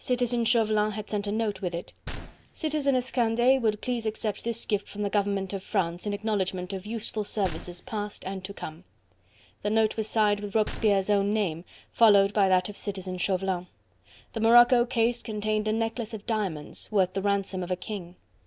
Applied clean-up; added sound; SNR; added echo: none; Gunshot, gunfire; 17 dB; none.